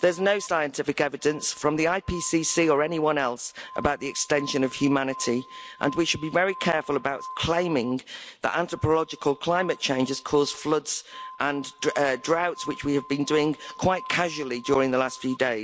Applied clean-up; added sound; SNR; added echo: none; Glass; 18 dB; none.